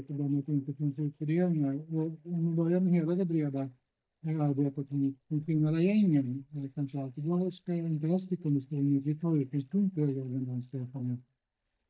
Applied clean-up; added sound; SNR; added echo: neural mask model DeepFilterNet 3.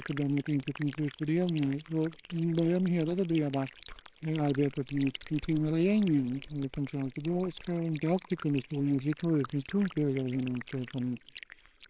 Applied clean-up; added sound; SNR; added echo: neural separator model SepFormer WHAMR!.